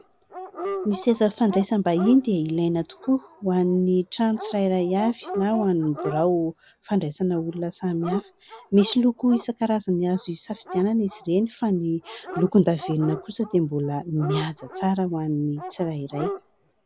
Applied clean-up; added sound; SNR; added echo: none; Dog; 13 dB; none.